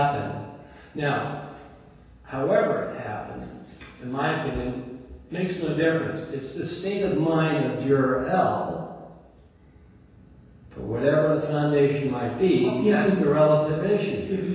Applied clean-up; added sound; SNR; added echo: none; none; none; reverberation time 1.2 s.